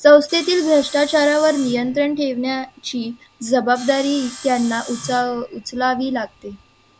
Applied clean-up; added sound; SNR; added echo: none; Sawing; 20 dB; none.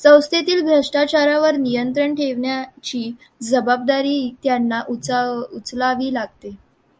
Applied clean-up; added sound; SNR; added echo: none; none; none; none.